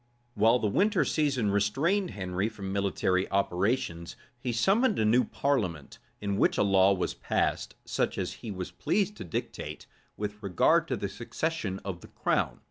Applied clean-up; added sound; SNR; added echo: none; none; none; none.